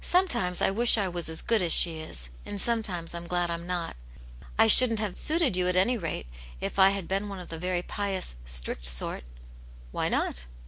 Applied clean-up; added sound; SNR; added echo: none; none; none; none.